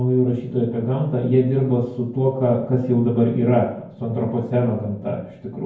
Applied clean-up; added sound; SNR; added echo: none; none; none; reverberation time 0.9 s.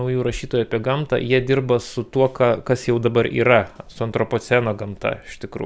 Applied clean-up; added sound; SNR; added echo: none; none; none; none.